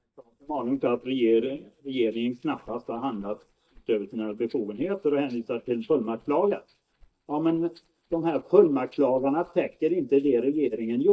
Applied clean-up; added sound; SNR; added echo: neural mask model DeepFilterNet 3.